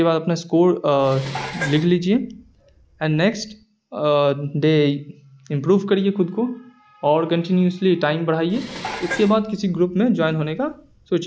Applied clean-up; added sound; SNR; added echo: none; Dishes, pots, and pans; 14 dB; none.